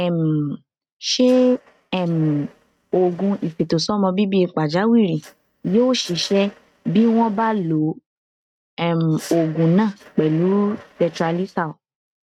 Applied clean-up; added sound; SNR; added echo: neural mask model RNNoise.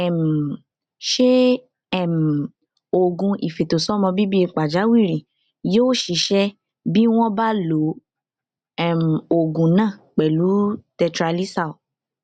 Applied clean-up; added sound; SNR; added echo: none; none; none; none.